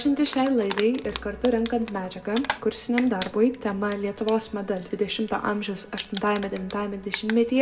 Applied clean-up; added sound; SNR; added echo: none; Crumpling, crinkling; 14 dB; reverberation time 0.2 s.